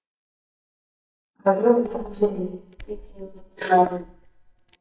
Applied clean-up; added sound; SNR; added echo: neural mask model DeepFilterNet 3.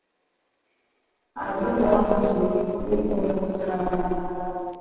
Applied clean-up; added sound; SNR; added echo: neural separator model SepFormer DNS4.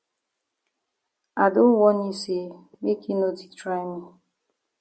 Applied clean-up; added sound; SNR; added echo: none; none; none; none.